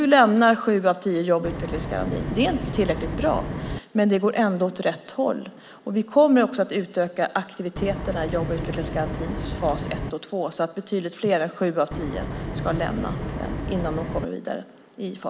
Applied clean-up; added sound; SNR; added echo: none; Wind; 5 dB; none.